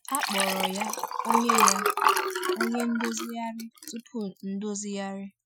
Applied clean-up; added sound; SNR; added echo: classical method Wiener filter.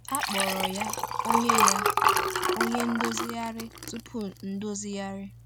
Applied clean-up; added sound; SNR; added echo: none; Liquid; -5 dB; none.